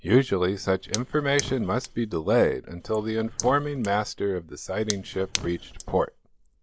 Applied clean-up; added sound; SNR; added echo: neural mask model Resemble Enhance denoiser.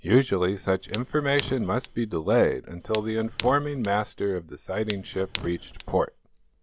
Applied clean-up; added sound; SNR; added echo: none; Fire; 11 dB; none.